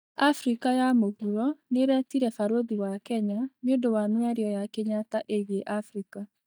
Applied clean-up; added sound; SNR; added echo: neural mask model DeepFilterNet 3.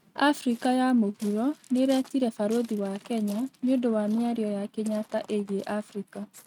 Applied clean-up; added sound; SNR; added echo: neural mask model RNNoise.